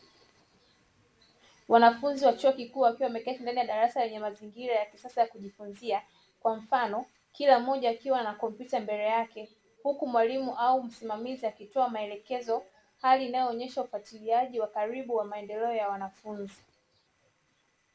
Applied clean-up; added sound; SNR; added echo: none; none; none; none.